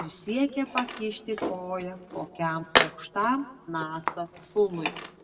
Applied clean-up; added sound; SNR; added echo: none; Tools; 2 dB; reverberation time 1.0 s.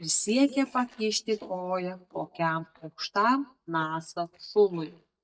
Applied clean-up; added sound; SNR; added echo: neural mask model DeepFilterNet 3.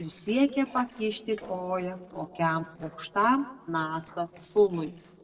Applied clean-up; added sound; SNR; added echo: neural separator model SepFormer DNS4.